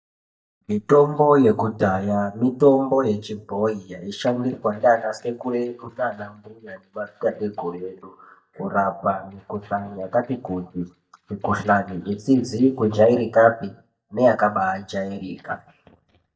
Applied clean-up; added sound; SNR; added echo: neural mask model DeepFilterNet 3.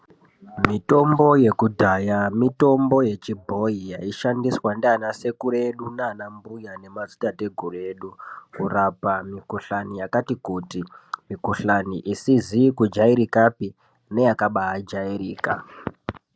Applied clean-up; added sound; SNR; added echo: none; none; none; none.